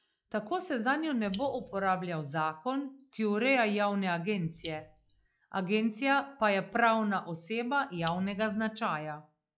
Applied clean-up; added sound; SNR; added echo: classical method log-MMSE.